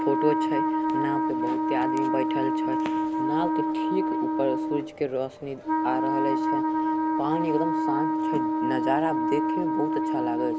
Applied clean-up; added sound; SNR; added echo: none; Wind instrument, woodwind instrument; -5 dB; none.